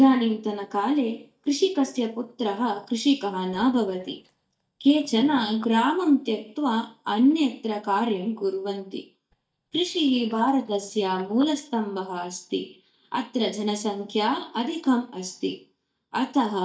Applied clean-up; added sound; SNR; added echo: neural mask model DeepFilterNet 3.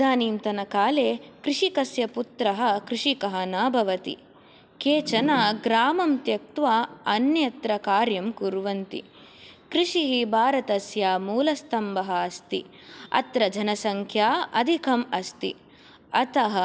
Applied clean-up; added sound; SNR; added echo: none; none; none; none.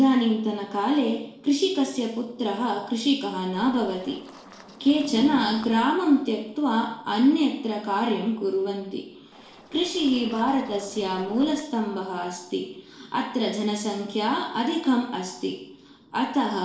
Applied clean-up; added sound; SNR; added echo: neural separator model SepFormer DNS4.